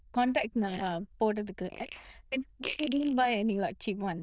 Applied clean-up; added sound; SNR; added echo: neural diffusion model UNIVERSE++.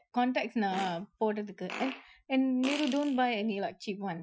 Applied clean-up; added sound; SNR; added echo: classical method Wiener filter.